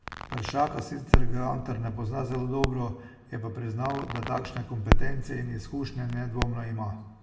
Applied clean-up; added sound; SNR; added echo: none; Crackle; -3 dB; reverberation time 0.8 s.